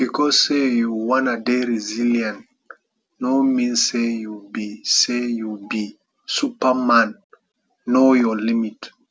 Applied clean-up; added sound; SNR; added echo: none; none; none; none.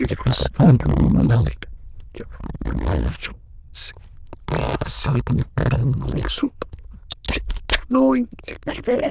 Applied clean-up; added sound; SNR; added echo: neural diffusion model UNIVERSE++.